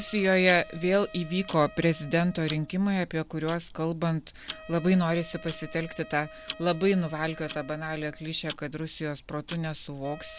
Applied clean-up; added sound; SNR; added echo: none; Wind instrument, woodwind instrument + Tick-tock; 17 dB; none.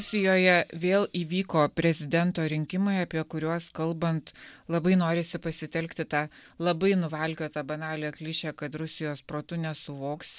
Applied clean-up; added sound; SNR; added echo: none; none; none; none.